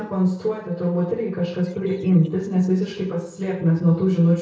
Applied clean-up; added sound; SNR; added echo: neural separator model SepFormer DNS4.